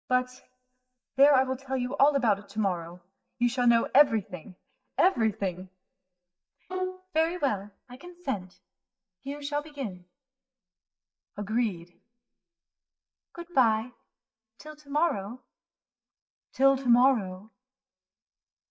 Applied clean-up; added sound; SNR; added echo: neural mask model DeepFilterNet 3.